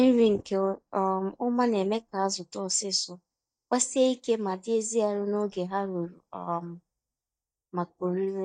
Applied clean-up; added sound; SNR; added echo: neural mask model DeepFilterNet 3.